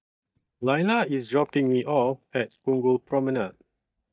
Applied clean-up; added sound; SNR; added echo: neural mask model DeepFilterNet 3.